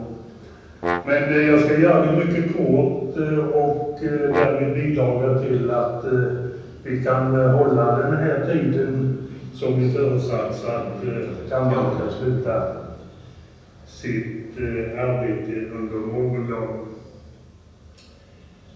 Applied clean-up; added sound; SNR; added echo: none; Brass instrument; 8 dB; reverberation time 1.1 s.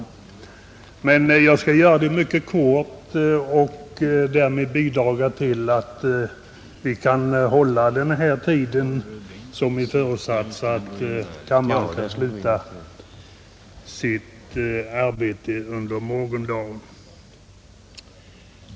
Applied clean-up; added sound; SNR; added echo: none; none; none; none.